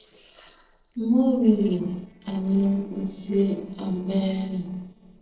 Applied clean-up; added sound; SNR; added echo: neural separator model SepFormer DNS4.